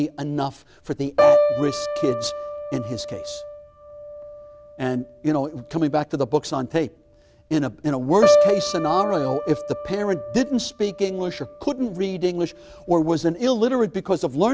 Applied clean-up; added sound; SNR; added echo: none; Piano; 2 dB; none.